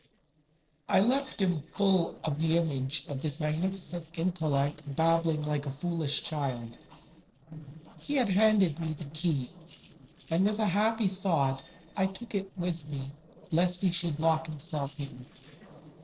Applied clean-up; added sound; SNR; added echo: neural separator model SepFormer DNS4.